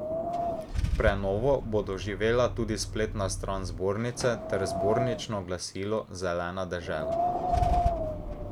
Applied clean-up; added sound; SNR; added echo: none; Wind + Idling / Engine starting / Car; 1 dB; none.